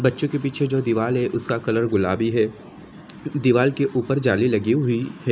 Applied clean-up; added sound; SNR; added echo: none; none; none; none.